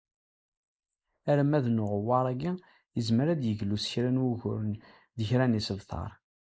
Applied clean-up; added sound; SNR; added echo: neural mask model Resemble Enhance denoiser.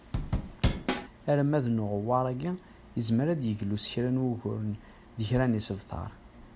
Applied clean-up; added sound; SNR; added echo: none; Drum / Drum kit; 0 dB; none.